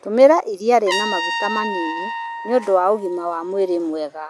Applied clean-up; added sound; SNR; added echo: none; Trumpet; 9 dB; none.